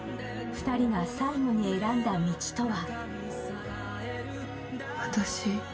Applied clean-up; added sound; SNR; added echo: none; Brass instrument; 20 dB; reverberation time 0.1 s.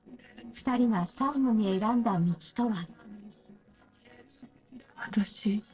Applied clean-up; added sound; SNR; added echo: neural separator model SepFormer DNS4.